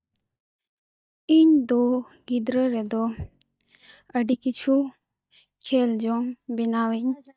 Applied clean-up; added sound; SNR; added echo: neural mask model DeepFilterNet 3.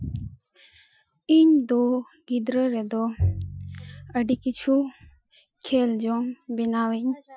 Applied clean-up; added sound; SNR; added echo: classical method Wiener filter.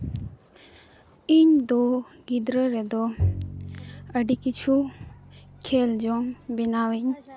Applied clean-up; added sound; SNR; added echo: none; Bowed string instrument; 9 dB; none.